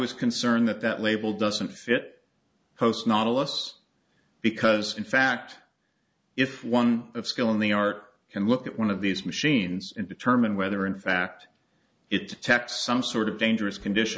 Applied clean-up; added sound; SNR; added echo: none; none; none; none.